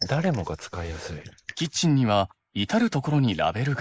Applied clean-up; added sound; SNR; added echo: neural mask model Resemble Enhance denoiser.